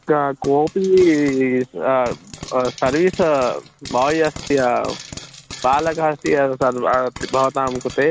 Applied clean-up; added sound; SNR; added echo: none; Frying (food); 17 dB; none.